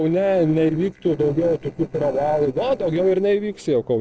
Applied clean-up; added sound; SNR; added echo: neural separator model SepFormer DNS4.